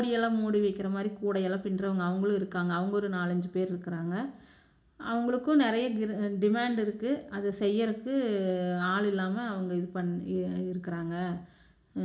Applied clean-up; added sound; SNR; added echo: none; none; none; reverberation time 0.4 s.